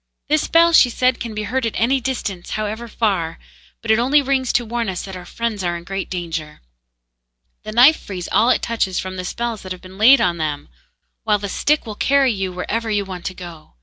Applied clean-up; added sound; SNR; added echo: none; none; none; none.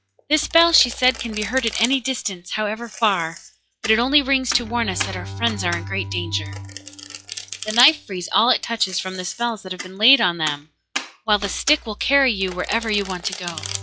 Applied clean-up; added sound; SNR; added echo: classical method log-MMSE.